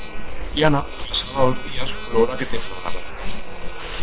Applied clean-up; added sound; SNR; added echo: neural separator model SepFormer WHAM!.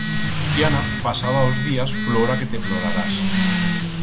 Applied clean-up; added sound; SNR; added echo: none; Motorcycle + Telephone; -3 dB; none.